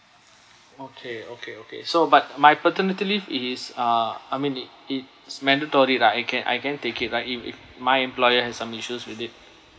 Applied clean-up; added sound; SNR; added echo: none; none; none; none.